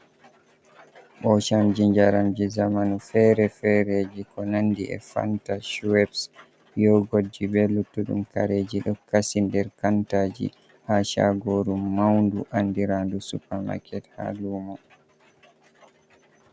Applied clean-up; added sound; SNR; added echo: none; none; none; none.